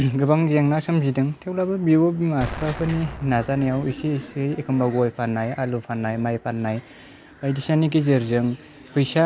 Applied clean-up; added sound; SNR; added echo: none; Explosion; 14 dB; none.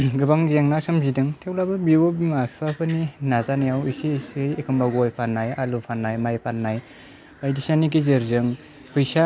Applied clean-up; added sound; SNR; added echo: none; none; none; none.